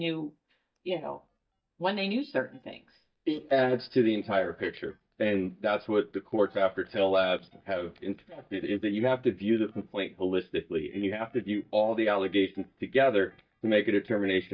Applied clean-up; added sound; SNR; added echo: neural mask model DeepFilterNet 3.